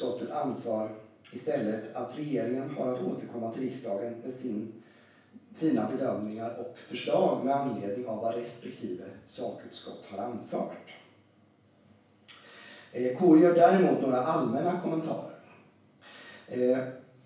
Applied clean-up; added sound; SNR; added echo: none; none; none; reverberation time 0.7 s.